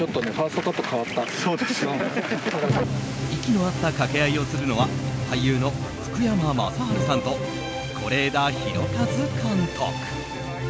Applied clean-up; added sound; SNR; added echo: none; none; none; none.